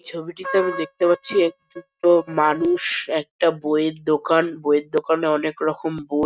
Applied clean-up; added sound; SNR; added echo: neural mask model RNNoise.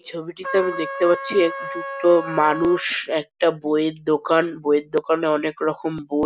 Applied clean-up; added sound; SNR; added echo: none; Trumpet; 10 dB; none.